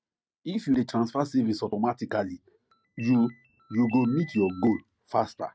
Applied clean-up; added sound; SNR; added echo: neural mask model RNNoise.